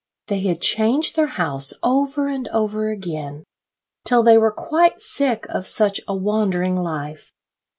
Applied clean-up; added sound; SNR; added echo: none; none; none; none.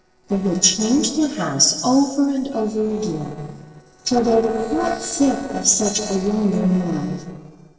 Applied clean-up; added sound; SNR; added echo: neural separator model SepFormer DNS4.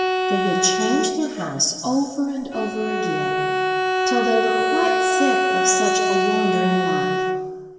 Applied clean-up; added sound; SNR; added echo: none; Bowed string instrument; -2 dB; reverberation time 1.8 s.